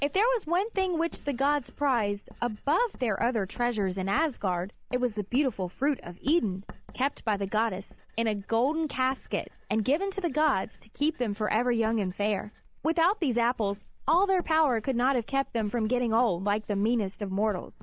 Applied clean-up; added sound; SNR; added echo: none; Writing; 19 dB; none.